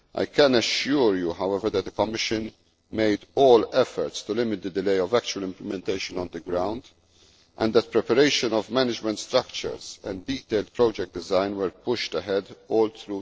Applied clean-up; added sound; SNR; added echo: neural separator model SepFormer DNS4.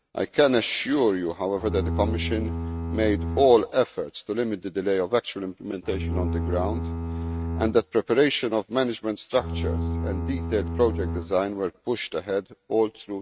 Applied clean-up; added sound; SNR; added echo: neural mask model RNNoise.